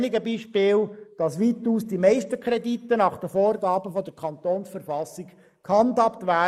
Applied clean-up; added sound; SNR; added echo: neural mask model Resemble Enhance denoiser.